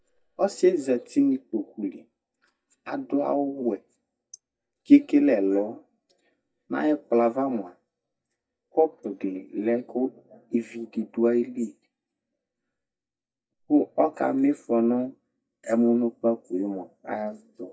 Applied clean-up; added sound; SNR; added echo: neural mask model DeepFilterNet 3.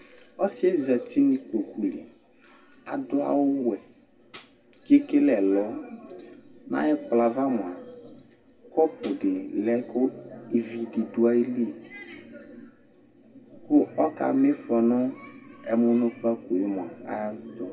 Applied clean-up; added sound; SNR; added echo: none; Tambourine; 11 dB; reverberation time 0.1 s.